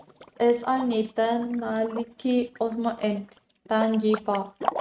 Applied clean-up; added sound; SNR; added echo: neural mask model RNNoise.